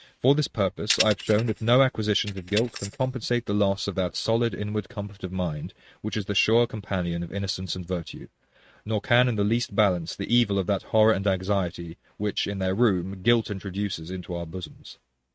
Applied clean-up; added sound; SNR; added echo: neural mask model RNNoise.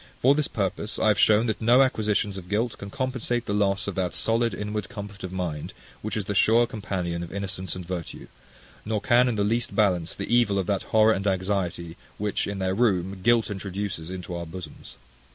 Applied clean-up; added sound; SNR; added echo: none; none; none; none.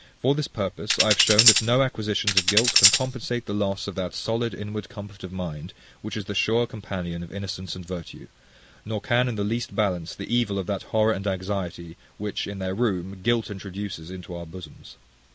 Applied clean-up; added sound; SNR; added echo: none; Tambourine; -5 dB; none.